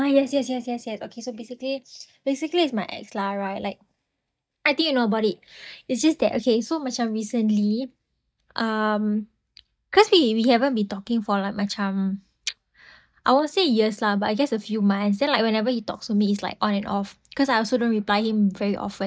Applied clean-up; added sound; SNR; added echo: neural mask model DeepFilterNet 3.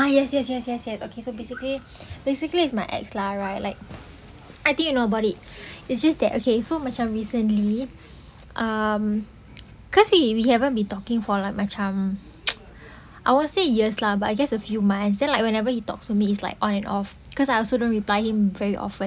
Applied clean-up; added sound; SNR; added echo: none; none; none; none.